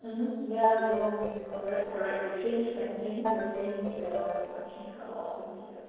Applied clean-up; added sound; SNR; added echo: neural separator model SepFormer DNS4.